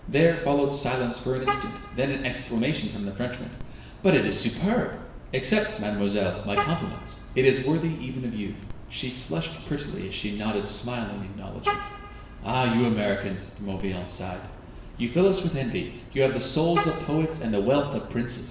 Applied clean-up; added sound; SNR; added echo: none; Vehicle horn, car horn, honking; 11 dB; reverberation time 0.9 s.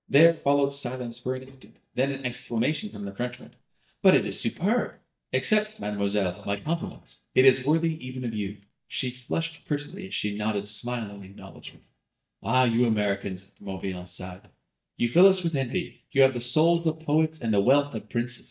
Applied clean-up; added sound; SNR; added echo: neural mask model DeepFilterNet 3.